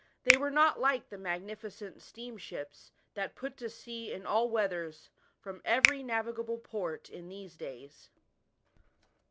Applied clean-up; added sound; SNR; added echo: none; Finger snapping; 0 dB; none.